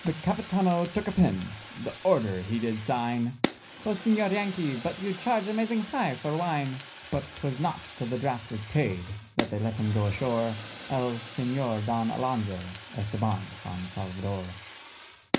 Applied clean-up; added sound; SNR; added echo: none; Fire; 11 dB; reverberation time 0.4 s.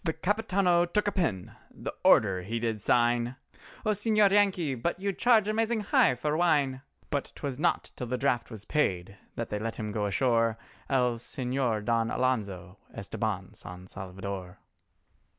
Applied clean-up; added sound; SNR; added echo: none; none; none; none.